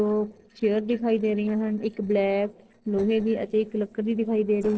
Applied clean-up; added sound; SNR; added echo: neural separator model SepFormer DNS4.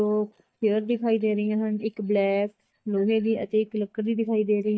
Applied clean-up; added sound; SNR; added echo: neural mask model DeepFilterNet 3.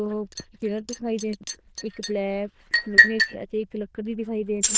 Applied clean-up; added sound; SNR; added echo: neural diffusion model UNIVERSE++.